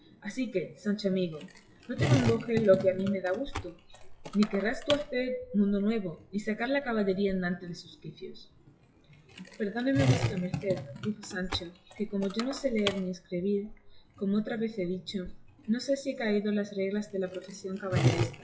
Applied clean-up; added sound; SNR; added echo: classical method WPE with log-MMSE.